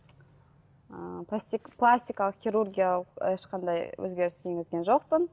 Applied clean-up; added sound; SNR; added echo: none; none; none; none.